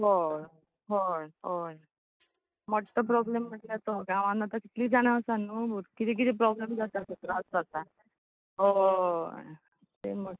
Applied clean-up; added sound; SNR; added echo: neural mask model DeepFilterNet 3.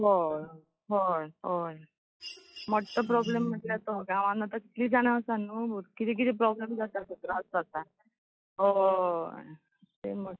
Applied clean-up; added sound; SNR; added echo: classical method log-MMSE.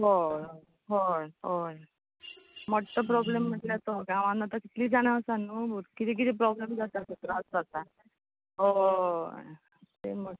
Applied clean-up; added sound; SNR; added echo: none; Mechanisms; 17 dB; none.